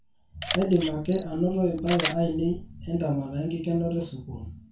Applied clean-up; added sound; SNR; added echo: none; Camera; 5 dB; reverberation time 0.2 s.